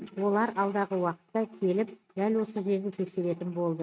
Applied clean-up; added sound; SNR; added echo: neural mask model RNNoise.